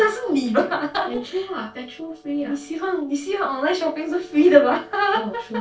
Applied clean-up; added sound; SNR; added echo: neural separator model SepFormer DNS4.